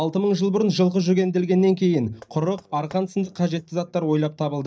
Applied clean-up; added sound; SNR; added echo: neural mask model DeepFilterNet 3.